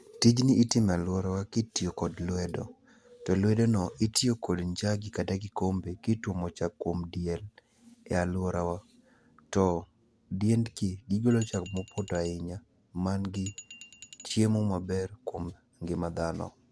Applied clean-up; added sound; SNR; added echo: none; Glass; 18 dB; none.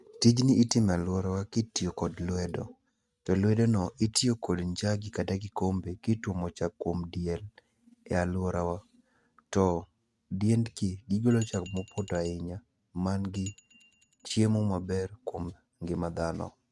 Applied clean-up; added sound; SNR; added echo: neural mask model RNNoise.